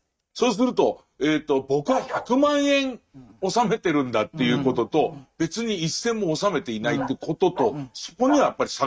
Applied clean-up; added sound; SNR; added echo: neural mask model RNNoise.